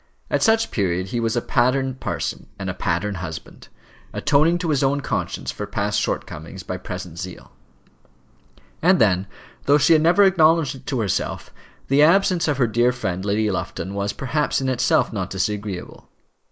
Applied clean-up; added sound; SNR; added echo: neural mask model Resemble Enhance denoiser.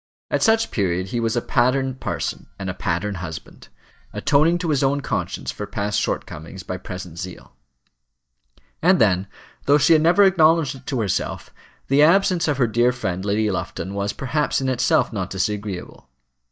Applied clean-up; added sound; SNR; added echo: neural mask model DeepFilterNet 3.